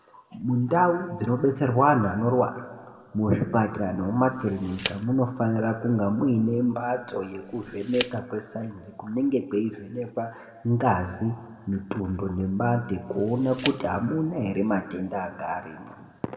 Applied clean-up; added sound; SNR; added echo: none; Tick; 15 dB; reverberation time 1.3 s.